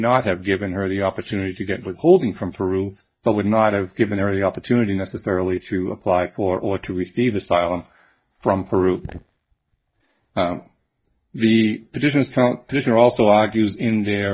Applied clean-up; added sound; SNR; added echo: neural mask model DeepFilterNet 3.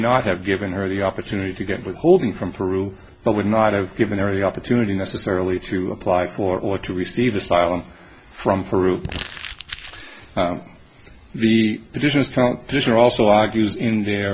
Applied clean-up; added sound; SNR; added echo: none; Crumpling, crinkling; 11 dB; none.